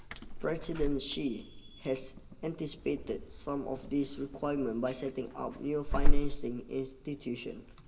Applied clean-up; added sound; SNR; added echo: none; Alarm / Insect; -5 dB; reverberation time 1.1 s.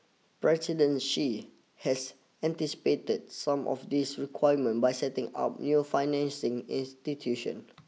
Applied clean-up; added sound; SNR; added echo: none; none; none; none.